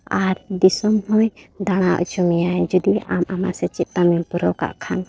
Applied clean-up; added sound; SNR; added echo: neural separator model SepFormer DNS4.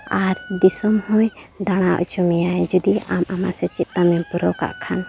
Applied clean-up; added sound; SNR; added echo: none; Chicken, rooster + Alarm; 20 dB; none.